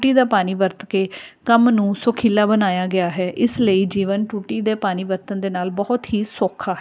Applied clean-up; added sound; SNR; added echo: none; none; none; none.